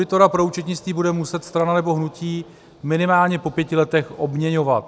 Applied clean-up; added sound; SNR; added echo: none; none; none; none.